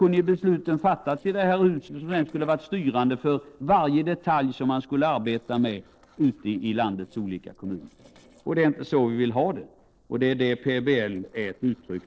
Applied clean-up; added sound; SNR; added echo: neural separator model SepFormer DNS4.